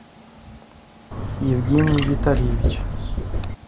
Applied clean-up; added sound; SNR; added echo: none; Trickle, dribble / Chirp, tweet; -1 dB; none.